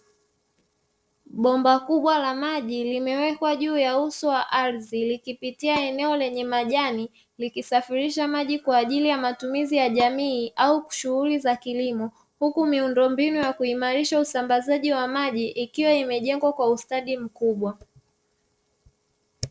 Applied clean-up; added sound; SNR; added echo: neural separator model SepFormer DNS4.